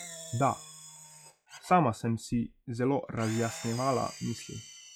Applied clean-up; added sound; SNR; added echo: classical method log-MMSE.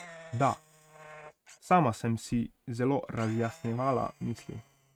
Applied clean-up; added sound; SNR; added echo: neural mask model RNNoise.